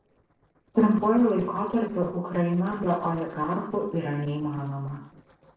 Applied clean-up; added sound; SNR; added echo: neural separator model SepFormer DNS4.